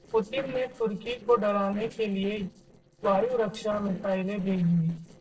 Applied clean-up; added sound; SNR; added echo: neural separator model SepFormer DNS4.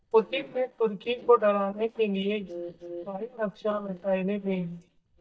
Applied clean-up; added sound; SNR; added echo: neural mask model DeepFilterNet 3.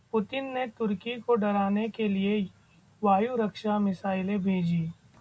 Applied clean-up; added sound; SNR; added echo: none; none; none; none.